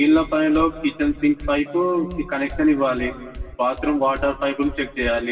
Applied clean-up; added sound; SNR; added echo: none; Walk, footsteps; 15 dB; reverberation time 1.7 s.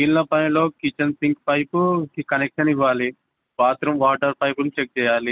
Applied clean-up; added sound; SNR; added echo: none; none; none; none.